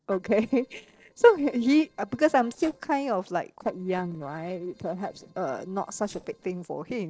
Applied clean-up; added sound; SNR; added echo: neural separator model SepFormer DNS4.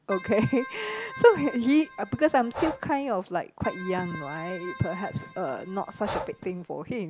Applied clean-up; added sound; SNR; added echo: none; Keyboard (musical) + Breathing; 12 dB; none.